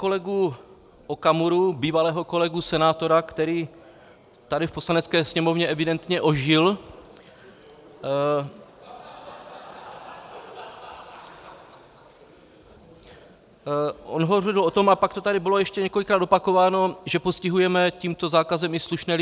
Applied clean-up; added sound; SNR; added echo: none; none; none; none.